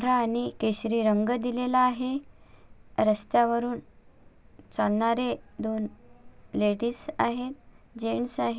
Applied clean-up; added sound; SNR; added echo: none; none; none; none.